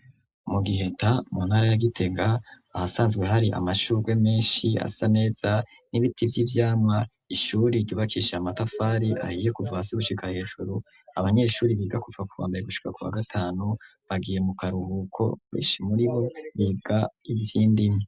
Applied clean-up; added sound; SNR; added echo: none; none; none; none.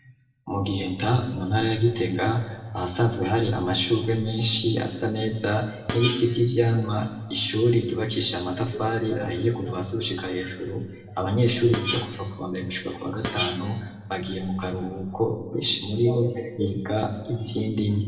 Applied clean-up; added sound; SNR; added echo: none; Screech; 10 dB; reverberation time 1.0 s.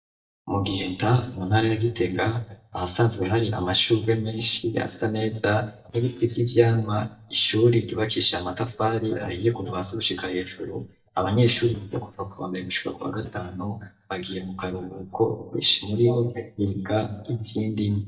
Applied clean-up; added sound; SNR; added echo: neural mask model DeepFilterNet 3.